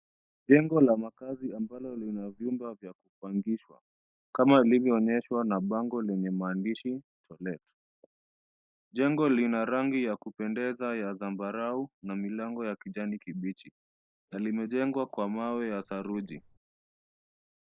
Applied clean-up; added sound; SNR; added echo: neural mask model Resemble Enhance denoiser.